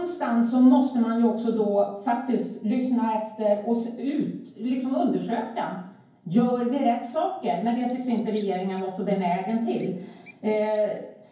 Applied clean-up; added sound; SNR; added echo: none; Bird; 16 dB; reverberation time 0.9 s.